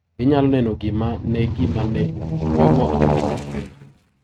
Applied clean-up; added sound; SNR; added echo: neural mask model RNNoise.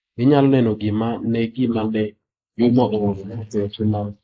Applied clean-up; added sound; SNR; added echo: neural mask model Resemble Enhance denoiser.